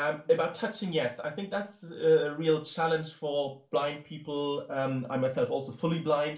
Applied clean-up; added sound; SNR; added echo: none; none; none; reverberation time 0.3 s.